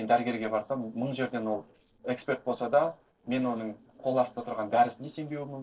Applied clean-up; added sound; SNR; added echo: neural separator model SepFormer DNS4.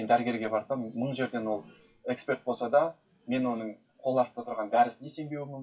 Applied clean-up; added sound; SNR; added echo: classical method WPE with log-MMSE.